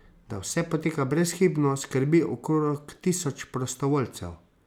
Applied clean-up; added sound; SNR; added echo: none; none; none; none.